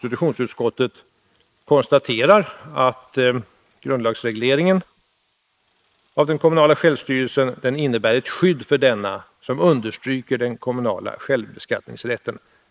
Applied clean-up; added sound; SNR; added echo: neural mask model Resemble Enhance denoiser.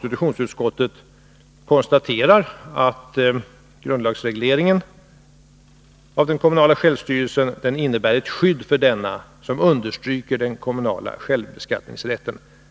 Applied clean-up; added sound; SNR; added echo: none; none; none; none.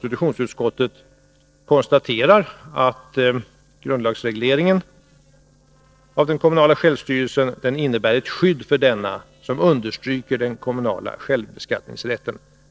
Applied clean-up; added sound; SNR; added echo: neural separator model SepFormer DNS4.